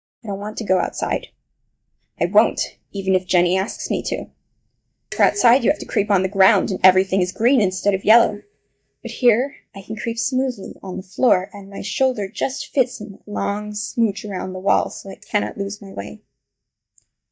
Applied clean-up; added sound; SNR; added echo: neural mask model DeepFilterNet 3.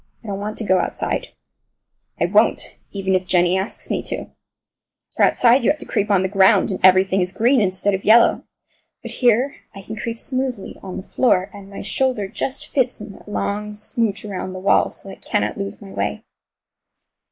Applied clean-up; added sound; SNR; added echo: neural mask model Resemble Enhance denoiser.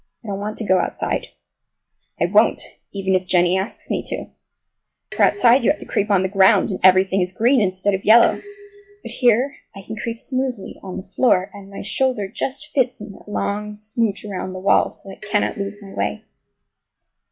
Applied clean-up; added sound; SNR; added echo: classical method log-MMSE.